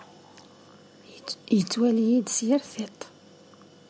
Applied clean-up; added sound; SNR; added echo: none; none; none; none.